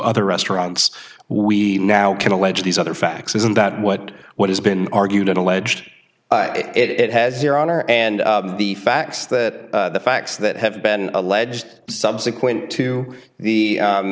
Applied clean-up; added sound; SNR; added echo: none; none; none; none.